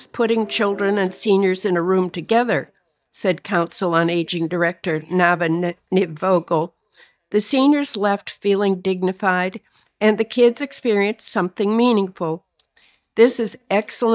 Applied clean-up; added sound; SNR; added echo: neural mask model DeepFilterNet 3.